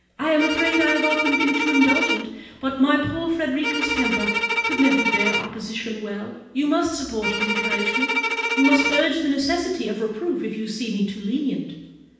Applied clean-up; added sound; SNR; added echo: none; Bowed string instrument; 2 dB; reverberation time 0.9 s.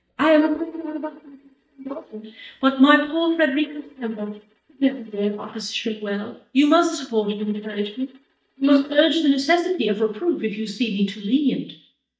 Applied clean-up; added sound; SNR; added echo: neural mask model DeepFilterNet 3.